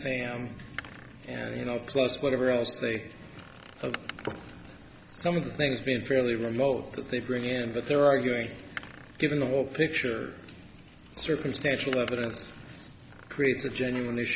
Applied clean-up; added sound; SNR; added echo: none; Door; 19 dB; none.